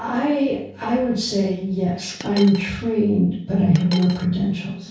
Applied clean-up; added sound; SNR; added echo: none; Coin (dropping); 14 dB; reverberation time 0.6 s.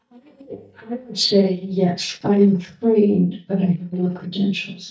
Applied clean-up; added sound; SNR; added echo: neural mask model DeepFilterNet 3.